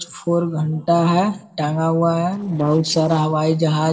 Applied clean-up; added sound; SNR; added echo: neural separator model SepFormer DNS4.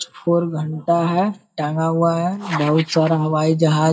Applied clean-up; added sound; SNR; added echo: neural mask model DeepFilterNet 3.